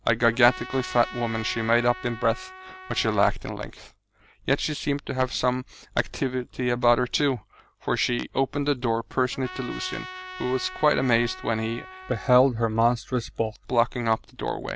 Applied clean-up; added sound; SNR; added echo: none; Trumpet; 15 dB; none.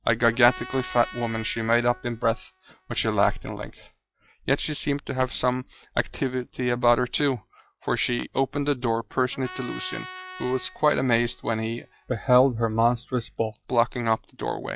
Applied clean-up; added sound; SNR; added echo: classical method log-MMSE.